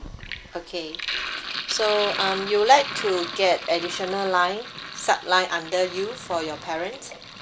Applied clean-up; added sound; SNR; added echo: none; Sink (filling or washing); 9 dB; none.